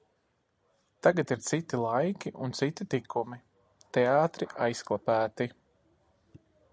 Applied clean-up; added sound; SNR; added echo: none; none; none; none.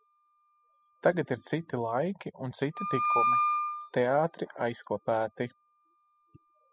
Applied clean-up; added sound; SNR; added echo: classical method spectral subtraction.